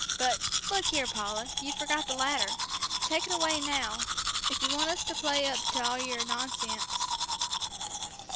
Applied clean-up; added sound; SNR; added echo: none; Domestic sounds, home sounds; -2 dB; none.